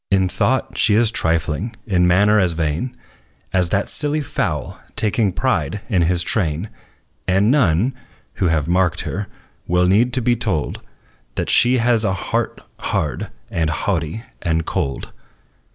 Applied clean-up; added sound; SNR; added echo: none; none; none; none.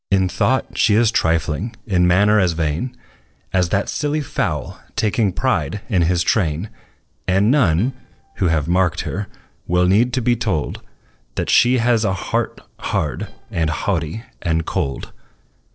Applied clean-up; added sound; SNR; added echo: neural separator model SepFormer DNS4.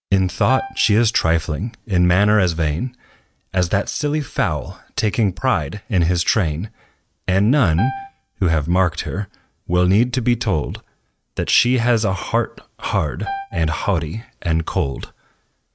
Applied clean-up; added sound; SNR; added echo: neural mask model RNNoise.